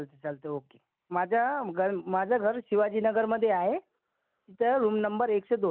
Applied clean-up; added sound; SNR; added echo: none; none; none; none.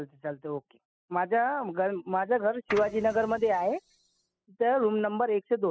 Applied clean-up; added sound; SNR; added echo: classical method spectral subtraction.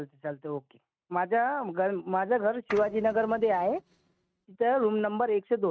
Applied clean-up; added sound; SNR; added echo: neural mask model RNNoise.